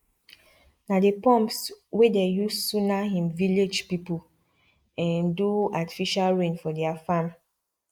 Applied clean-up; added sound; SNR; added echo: neural mask model Resemble Enhance denoiser.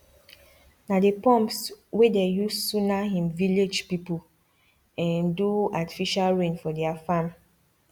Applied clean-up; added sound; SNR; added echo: none; none; none; none.